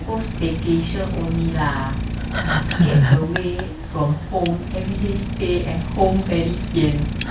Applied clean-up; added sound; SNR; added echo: none; Idling; 7 dB; none.